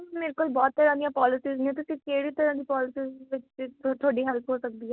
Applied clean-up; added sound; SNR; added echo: none; none; none; none.